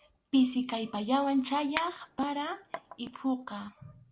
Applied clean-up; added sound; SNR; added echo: none; Chink, clink; 15 dB; none.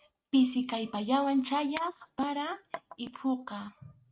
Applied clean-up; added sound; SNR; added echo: neural mask model RNNoise.